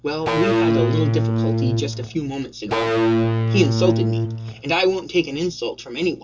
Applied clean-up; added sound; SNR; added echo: none; Electric guitar / Bass guitar; -3 dB; reverberation time 0.2 s.